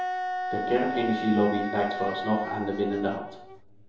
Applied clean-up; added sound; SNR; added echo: none; Wind instrument, woodwind instrument; 5 dB; reverberation time 2.7 s.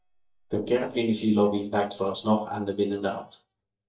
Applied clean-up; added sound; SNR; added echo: neural mask model DeepFilterNet 3.